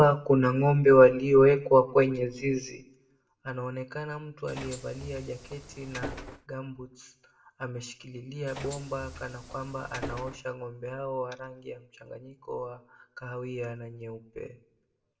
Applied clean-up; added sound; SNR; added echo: none; Bus; 14 dB; reverberation time 0.5 s.